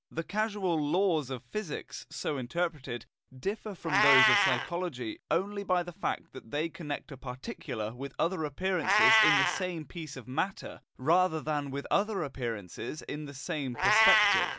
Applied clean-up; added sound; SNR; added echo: none; Meow; 1 dB; none.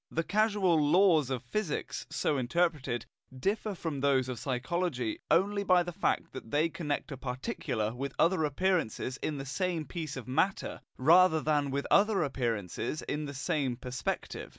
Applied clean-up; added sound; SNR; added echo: none; none; none; none.